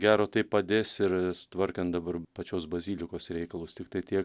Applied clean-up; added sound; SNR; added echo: none; none; none; none.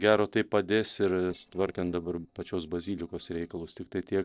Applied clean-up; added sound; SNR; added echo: neural separator model SepFormer DNS4.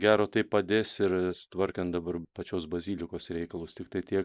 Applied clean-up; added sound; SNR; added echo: neural mask model Resemble Enhance denoiser.